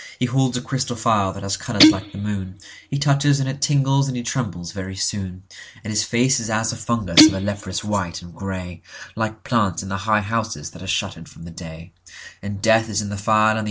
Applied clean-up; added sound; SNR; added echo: none; Guitar; -2 dB; none.